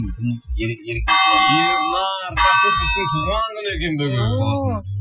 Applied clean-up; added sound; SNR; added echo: classical method Wiener filter.